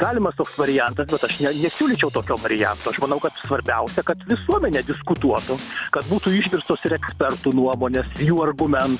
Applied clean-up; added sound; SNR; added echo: none; Drum kit; 14 dB; none.